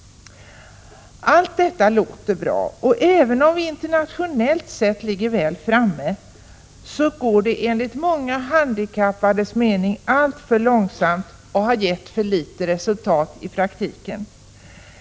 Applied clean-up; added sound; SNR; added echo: none; none; none; none.